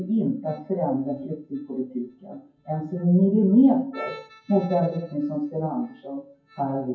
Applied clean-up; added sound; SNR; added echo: classical method WPE with log-MMSE.